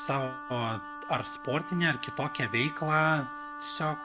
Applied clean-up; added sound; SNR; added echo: none; Wind instrument, woodwind instrument; 10 dB; none.